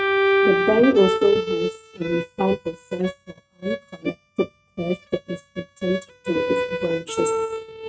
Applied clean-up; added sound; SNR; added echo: neural mask model RNNoise.